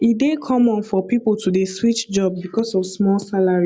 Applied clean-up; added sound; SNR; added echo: none; none; none; none.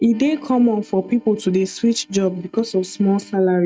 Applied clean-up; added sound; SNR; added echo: neural mask model RNNoise.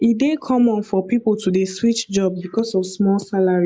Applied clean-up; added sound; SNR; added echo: neural mask model Resemble Enhance denoiser.